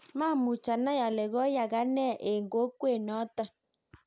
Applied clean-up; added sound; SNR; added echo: none; none; none; none.